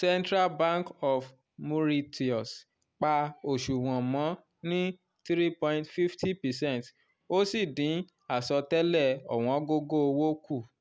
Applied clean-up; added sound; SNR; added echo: none; none; none; none.